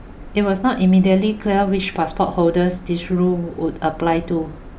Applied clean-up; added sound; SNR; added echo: none; none; none; none.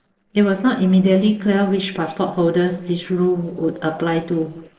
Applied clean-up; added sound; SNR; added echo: neural separator model SepFormer DNS4.